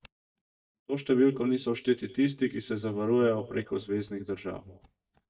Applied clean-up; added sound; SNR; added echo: neural mask model DeepFilterNet 3.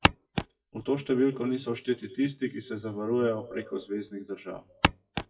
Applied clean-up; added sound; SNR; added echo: classical method WPE with log-MMSE.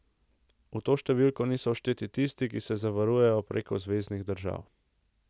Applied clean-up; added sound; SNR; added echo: none; none; none; none.